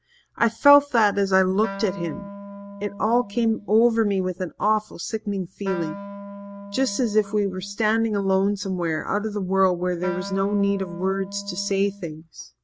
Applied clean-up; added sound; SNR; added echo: none; Wind instrument, woodwind instrument; 14 dB; none.